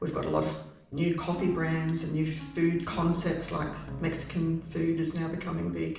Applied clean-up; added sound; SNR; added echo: none; Piano; 13 dB; reverberation time 0.7 s.